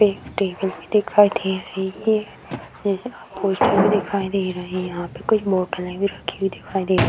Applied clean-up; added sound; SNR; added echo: none; Drawer open or close; 13 dB; none.